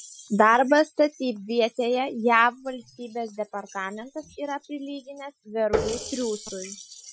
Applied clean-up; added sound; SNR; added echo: classical method Wiener filter.